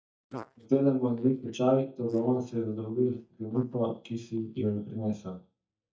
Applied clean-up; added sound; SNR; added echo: neural mask model DeepFilterNet 3.